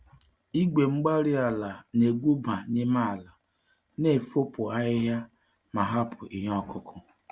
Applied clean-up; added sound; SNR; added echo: none; none; none; none.